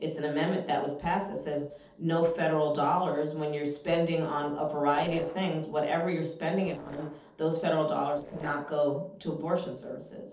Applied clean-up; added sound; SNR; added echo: neural separator model SepFormer DNS4.